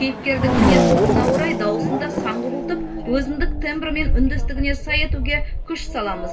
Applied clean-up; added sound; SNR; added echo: none; Race car, auto racing / Accelerating, revving, vroom; -3 dB; reverberation time 0.2 s.